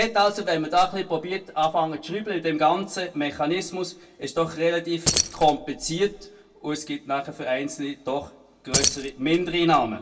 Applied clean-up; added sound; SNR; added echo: none; Keys jangling; 3 dB; reverberation time 0.1 s.